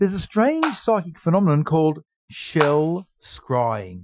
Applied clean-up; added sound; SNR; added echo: classical method Wiener filter.